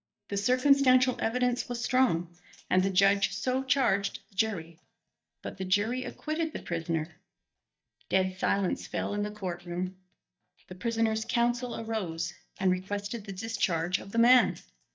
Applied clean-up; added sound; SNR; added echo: neural mask model DeepFilterNet 3.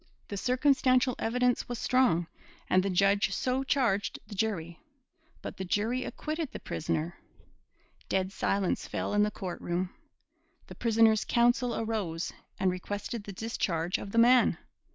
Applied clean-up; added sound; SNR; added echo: none; none; none; none.